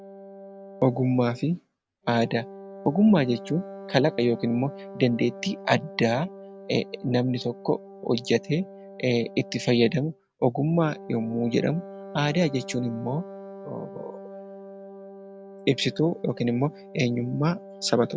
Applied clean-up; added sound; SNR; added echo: none; Wind instrument, woodwind instrument; 16 dB; none.